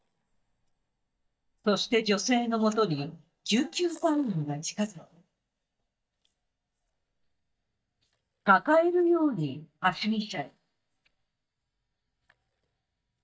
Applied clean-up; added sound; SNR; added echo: neural mask model DeepFilterNet 3.